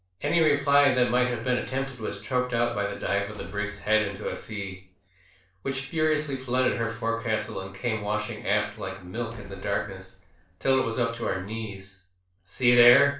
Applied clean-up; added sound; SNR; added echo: none; Slam; 19 dB; reverberation time 0.3 s.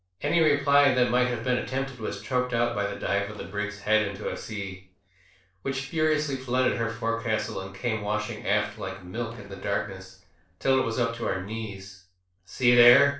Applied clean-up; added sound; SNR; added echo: neural separator model SepFormer DNS4.